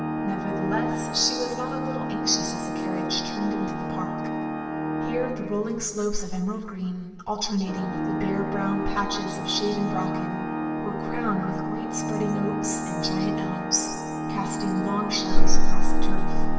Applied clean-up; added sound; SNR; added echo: none; Organ; 7 dB; reverberation time 1.3 s.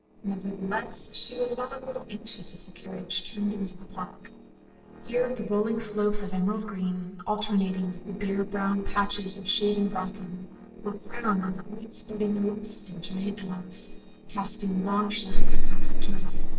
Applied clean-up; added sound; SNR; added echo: neural separator model SepFormer DNS4.